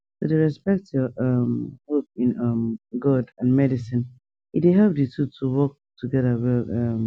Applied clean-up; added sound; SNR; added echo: none; none; none; none.